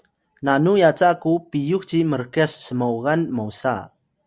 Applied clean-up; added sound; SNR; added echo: none; none; none; none.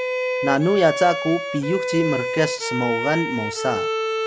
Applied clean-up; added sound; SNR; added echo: none; Bowed string instrument; 3 dB; none.